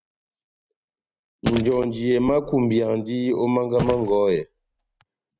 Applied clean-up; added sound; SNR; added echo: neural mask model RNNoise.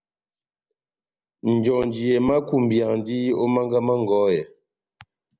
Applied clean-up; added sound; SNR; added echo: none; none; none; none.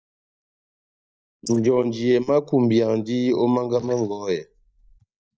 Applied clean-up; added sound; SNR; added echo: neural mask model DeepFilterNet 3.